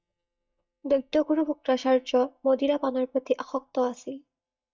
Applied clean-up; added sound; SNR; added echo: neural mask model DeepFilterNet 3.